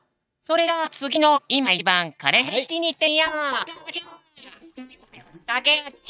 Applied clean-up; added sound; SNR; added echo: neural mask model DeepFilterNet 3.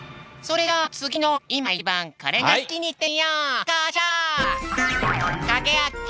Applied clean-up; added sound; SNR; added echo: none; none; none; none.